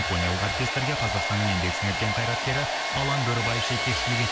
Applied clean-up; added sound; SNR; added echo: none; Domestic sounds, home sounds; 0 dB; none.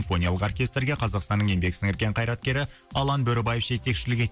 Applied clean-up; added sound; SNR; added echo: none; none; none; none.